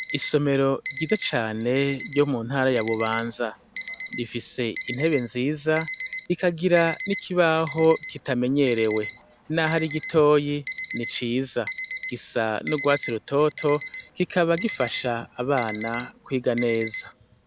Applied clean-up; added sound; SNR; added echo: none; Alarm; 5 dB; none.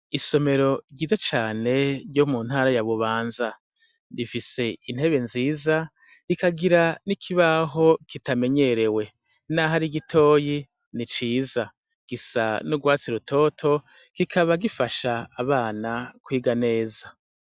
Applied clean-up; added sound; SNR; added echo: none; none; none; none.